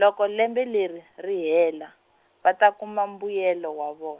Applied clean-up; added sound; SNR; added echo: none; none; none; none.